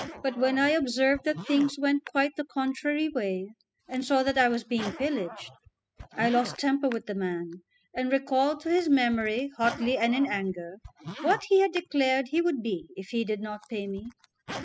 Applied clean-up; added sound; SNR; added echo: classical method spectral subtraction.